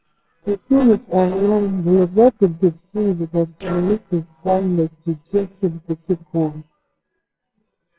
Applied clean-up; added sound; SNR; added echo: neural separator model SepFormer WHAMR!.